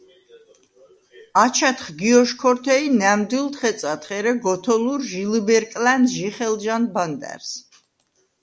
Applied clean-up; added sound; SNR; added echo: none; none; none; none.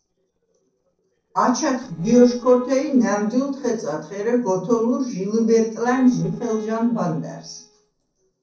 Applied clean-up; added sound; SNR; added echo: neural separator model SepFormer DNS4.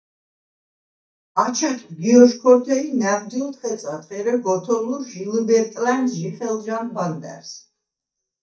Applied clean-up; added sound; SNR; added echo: neural mask model DeepFilterNet 3.